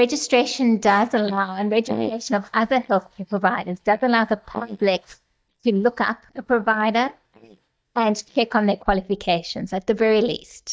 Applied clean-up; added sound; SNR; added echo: neural mask model DeepFilterNet 3.